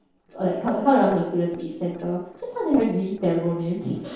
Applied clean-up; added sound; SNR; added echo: neural separator model SepFormer DNS4.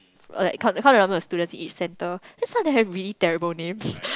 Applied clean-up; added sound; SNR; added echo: none; none; none; none.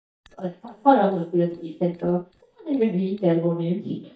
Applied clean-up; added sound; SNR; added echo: neural mask model DeepFilterNet 3.